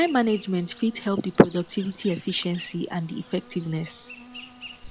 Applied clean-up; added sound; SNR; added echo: none; Insect; 19 dB; none.